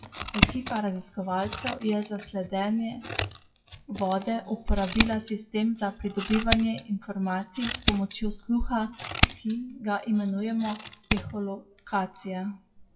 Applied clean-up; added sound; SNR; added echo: classical method WPE with log-MMSE.